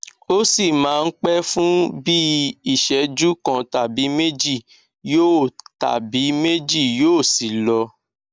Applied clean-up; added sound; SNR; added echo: none; none; none; none.